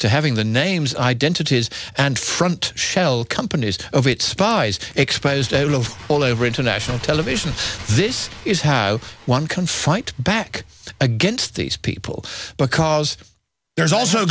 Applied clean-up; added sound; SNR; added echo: none; Bird + Crushing; 19 dB; none.